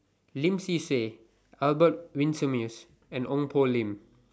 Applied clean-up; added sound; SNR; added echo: none; none; none; none.